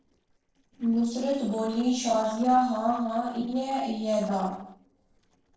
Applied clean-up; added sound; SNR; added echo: neural separator model SepFormer DNS4.